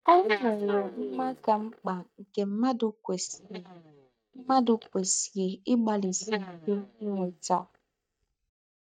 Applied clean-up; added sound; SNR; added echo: neural mask model DeepFilterNet 3.